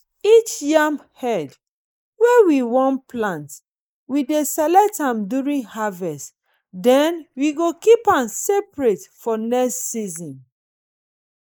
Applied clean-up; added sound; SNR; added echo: neural mask model Resemble Enhance denoiser.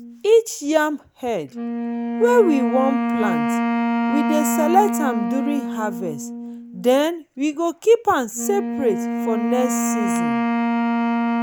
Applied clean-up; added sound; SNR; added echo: none; Wind instrument, woodwind instrument; 1 dB; none.